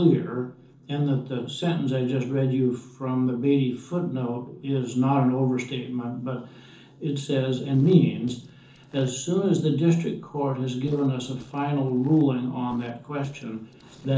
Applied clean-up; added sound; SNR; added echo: neural separator model SepFormer DNS4.